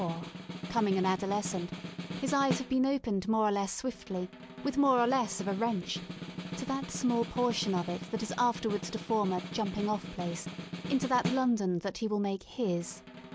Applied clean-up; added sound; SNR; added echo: none; Snare drum; 10 dB; none.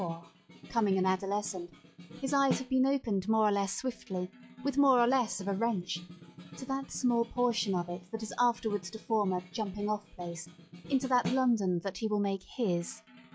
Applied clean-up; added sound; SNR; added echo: classical method log-MMSE.